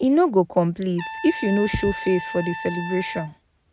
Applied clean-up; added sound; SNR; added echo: none; Trumpet; 12 dB; none.